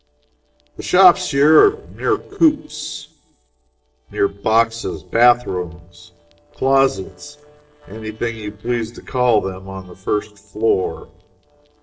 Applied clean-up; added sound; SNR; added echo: neural separator model SepFormer DNS4.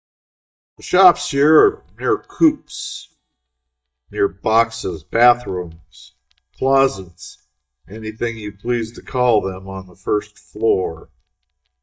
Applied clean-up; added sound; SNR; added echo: neural mask model DeepFilterNet 3.